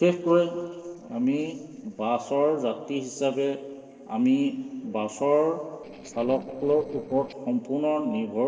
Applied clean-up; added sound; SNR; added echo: neural separator model SepFormer DNS4.